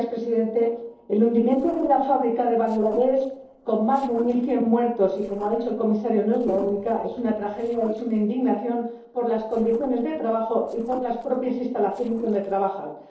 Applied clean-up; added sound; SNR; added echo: neural separator model SepFormer DNS4.